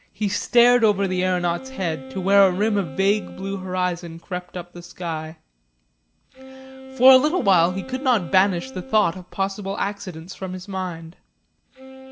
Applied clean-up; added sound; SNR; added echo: none; Wind instrument, woodwind instrument; 17 dB; none.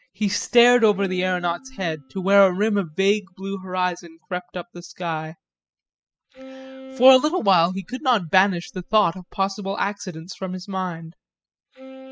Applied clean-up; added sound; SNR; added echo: classical method spectral subtraction.